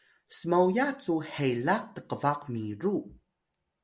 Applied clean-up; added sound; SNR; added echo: none; none; none; none.